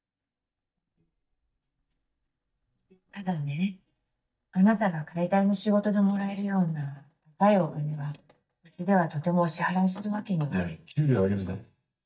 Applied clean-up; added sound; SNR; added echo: neural mask model DeepFilterNet 3.